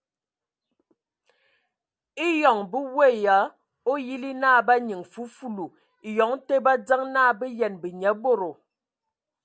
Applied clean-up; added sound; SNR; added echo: none; none; none; none.